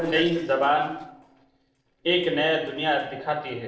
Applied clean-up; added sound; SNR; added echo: neural separator model SepFormer DNS4.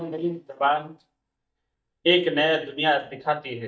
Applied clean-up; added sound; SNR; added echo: neural mask model DeepFilterNet 3.